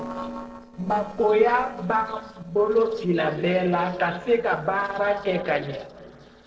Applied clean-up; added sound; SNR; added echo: neural separator model SepFormer DNS4.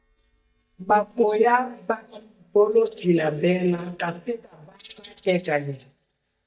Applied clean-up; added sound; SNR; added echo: neural mask model DeepFilterNet 3.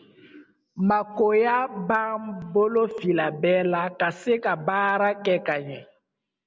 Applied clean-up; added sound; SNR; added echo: none; none; none; none.